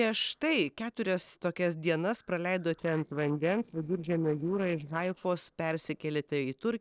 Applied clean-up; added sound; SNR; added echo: neural separator model SepFormer DNS4.